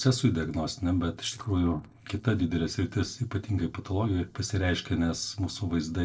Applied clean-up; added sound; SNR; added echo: neural separator model SepFormer DNS4.